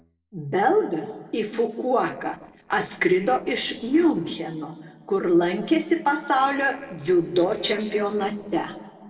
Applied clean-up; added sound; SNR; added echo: neural separator model SepFormer DNS4.